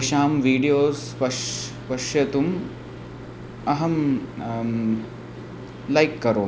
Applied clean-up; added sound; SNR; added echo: none; Microwave oven; 15 dB; none.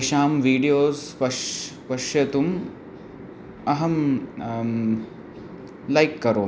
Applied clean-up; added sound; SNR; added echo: none; none; none; none.